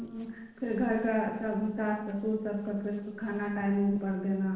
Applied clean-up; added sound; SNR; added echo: neural separator model SepFormer DNS4.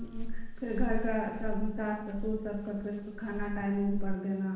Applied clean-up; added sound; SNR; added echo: none; Chink, clink; 0 dB; reverberation time 1.1 s.